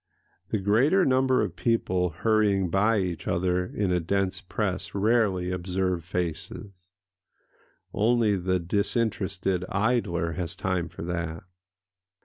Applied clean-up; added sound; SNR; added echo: none; none; none; none.